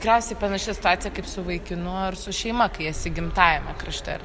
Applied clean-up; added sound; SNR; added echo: none; none; none; none.